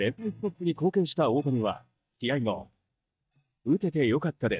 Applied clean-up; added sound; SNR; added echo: neural mask model DeepFilterNet 3.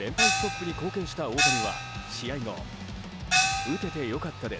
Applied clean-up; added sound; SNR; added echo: none; Gong; -4 dB; none.